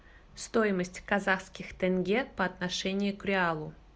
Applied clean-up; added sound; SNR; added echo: none; none; none; none.